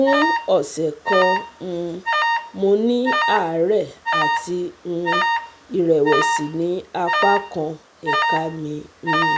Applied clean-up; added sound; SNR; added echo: none; Alarm; 1 dB; none.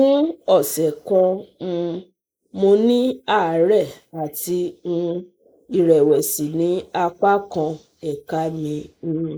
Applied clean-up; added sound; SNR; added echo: neural mask model Resemble Enhance denoiser.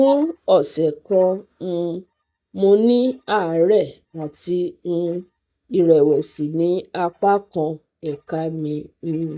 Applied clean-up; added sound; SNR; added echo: neural mask model DeepFilterNet 3.